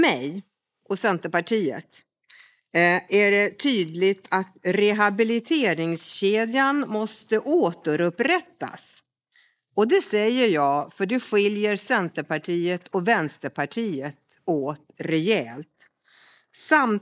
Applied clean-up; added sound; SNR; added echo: neural mask model Resemble Enhance denoiser.